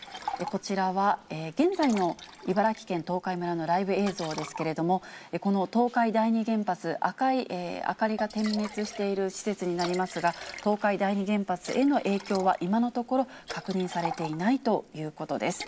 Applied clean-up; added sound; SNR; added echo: none; Liquid; 16 dB; none.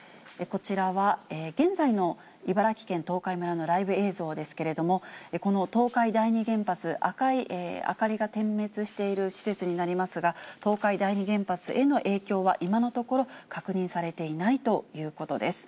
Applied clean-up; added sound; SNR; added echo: none; none; none; none.